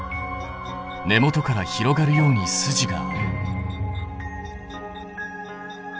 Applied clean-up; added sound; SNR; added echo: none; none; none; none.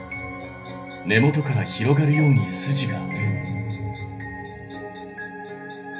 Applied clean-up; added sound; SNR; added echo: none; none; none; reverberation time 0.3 s.